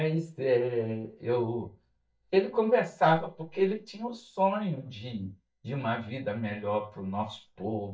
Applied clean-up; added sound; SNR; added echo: neural mask model DeepFilterNet 3.